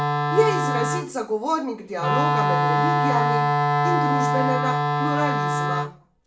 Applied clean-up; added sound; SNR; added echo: none; Wind instrument, woodwind instrument; -5 dB; reverberation time 0.3 s.